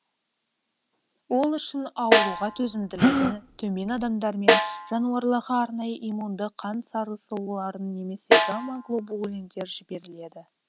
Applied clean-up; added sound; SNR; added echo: none; Snare drum + Gasp; -4 dB; none.